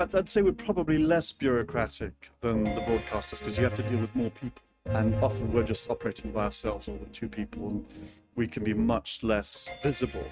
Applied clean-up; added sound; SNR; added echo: neural mask model RNNoise.